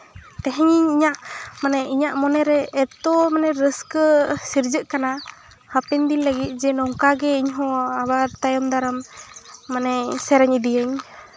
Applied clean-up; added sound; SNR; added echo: none; none; none; none.